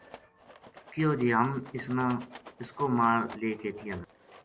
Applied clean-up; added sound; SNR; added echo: none; Rattle; 20 dB; none.